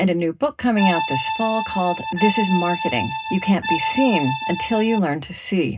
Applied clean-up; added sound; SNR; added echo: none; Accordion; 2 dB; reverberation time 0.2 s.